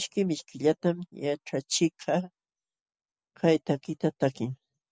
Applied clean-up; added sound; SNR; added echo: none; none; none; none.